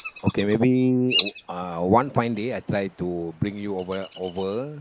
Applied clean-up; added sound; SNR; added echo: neural mask model Resemble Enhance denoiser.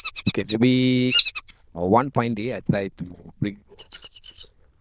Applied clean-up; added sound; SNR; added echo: neural diffusion model UNIVERSE++.